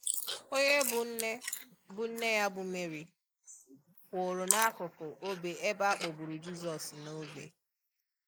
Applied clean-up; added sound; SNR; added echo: neural mask model Resemble Enhance denoiser.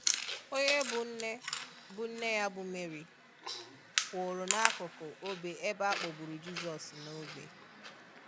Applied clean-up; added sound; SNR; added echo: none; Chewing, mastication; -1 dB; none.